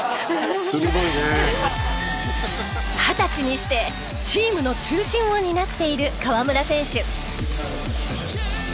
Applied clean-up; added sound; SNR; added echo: none; none; none; none.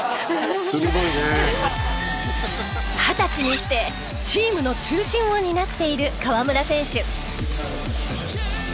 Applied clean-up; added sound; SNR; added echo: none; Cutlery, silverware; 8 dB; none.